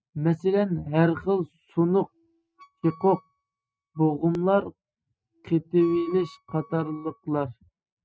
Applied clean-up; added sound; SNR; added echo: neural mask model RNNoise.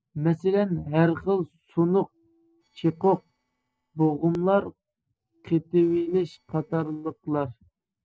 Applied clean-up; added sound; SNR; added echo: neural separator model SepFormer DNS4.